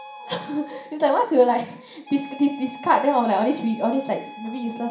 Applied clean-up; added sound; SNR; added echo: none; Wind instrument, woodwind instrument; 18 dB; reverberation time 0.5 s.